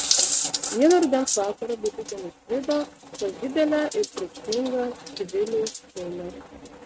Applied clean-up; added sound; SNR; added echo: neural mask model RNNoise.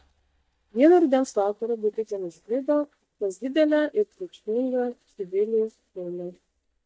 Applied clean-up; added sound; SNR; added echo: neural mask model DeepFilterNet 3.